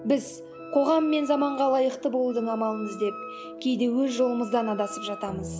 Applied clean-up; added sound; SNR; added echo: none; Wind instrument, woodwind instrument; 17 dB; none.